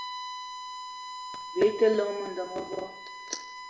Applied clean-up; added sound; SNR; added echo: none; Bowed string instrument; 10 dB; reverberation time 0.6 s.